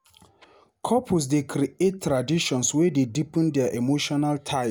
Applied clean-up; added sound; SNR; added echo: none; none; none; none.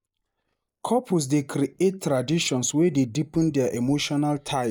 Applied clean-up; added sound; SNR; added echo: neural mask model DeepFilterNet 3.